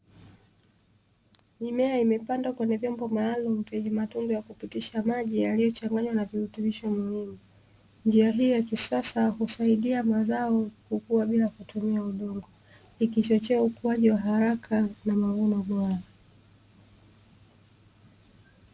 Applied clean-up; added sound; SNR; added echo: none; none; none; none.